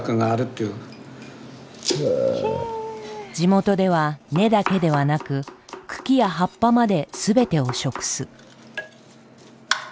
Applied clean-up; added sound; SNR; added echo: none; none; none; none.